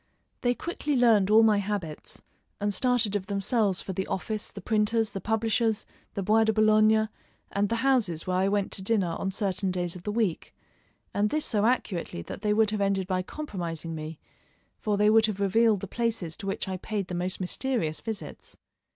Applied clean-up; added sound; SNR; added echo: none; none; none; none.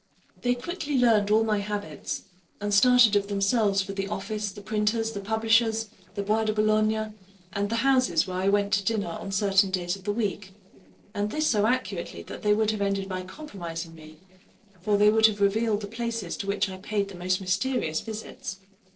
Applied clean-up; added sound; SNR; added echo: neural separator model SepFormer DNS4.